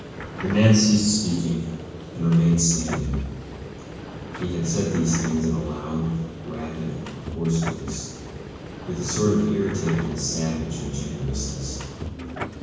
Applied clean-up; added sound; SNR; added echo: none; Subway, metro, underground; 11 dB; reverberation time 1.2 s.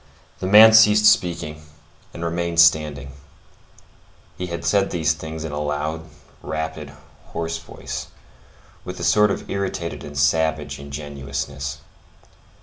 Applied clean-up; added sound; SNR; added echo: none; none; none; none.